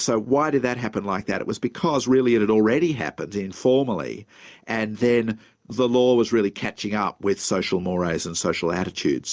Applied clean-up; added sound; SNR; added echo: none; none; none; none.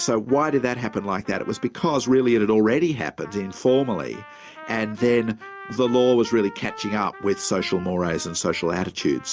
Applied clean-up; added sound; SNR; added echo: none; Trumpet; 19 dB; none.